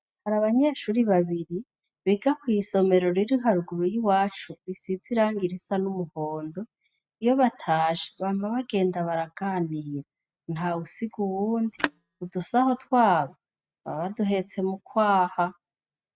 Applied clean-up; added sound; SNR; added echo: neural mask model RNNoise.